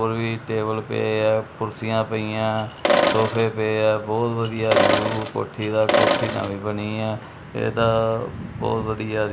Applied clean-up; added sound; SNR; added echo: none; Sink (filling or washing); -1 dB; none.